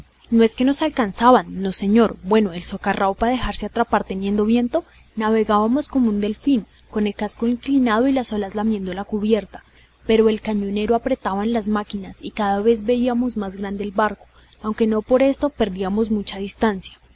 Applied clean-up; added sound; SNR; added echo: none; none; none; none.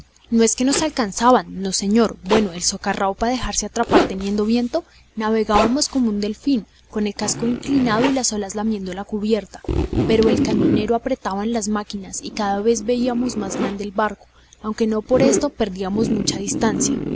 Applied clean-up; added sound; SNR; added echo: none; Zipper (clothing); 6 dB; none.